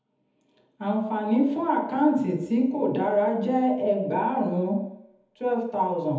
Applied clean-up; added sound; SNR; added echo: none; none; none; reverberation time 1.0 s.